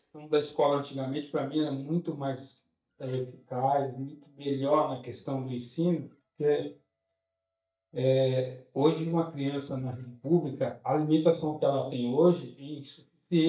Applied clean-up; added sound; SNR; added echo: neural mask model DeepFilterNet 3.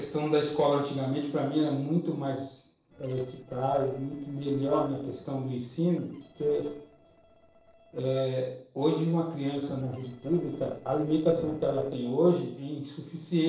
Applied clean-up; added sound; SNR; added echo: neural separator model SepFormer DNS4.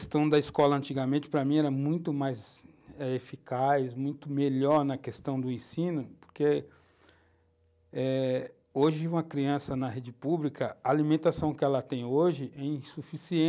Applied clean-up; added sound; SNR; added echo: none; none; none; none.